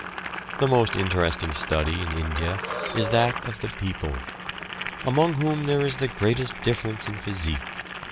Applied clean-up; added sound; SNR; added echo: none; Breathing + Boiling; 8 dB; none.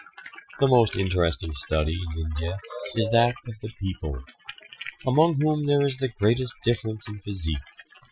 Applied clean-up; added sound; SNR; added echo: classical method Wiener filter.